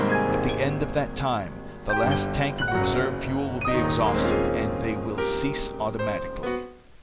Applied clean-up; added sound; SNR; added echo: none; Piano; -1 dB; none.